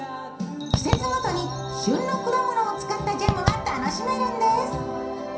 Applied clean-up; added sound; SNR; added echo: none; Fireworks; 5 dB; reverberation time 0.6 s.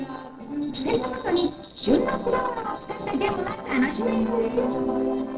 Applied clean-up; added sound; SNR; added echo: neural separator model SepFormer DNS4.